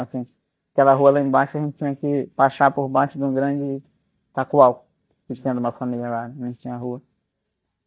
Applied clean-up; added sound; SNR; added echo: neural mask model DeepFilterNet 3.